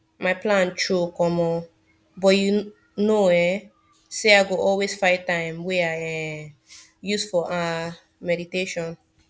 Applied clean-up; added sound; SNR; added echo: none; none; none; none.